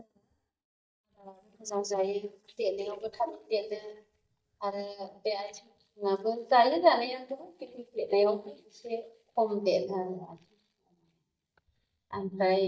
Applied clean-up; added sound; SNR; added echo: neural mask model DeepFilterNet 3.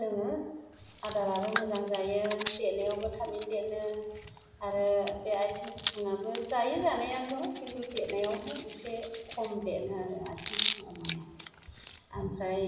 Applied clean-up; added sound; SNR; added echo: none; Hands; 2 dB; reverberation time 1.1 s.